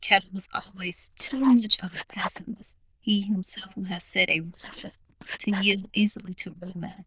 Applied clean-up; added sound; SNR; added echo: neural diffusion model UNIVERSE++.